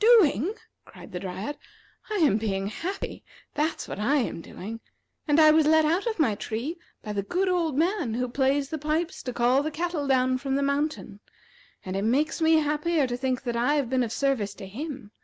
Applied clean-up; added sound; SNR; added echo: none; none; none; none.